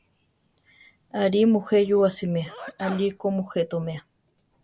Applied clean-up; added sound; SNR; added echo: none; Sneeze; 18 dB; none.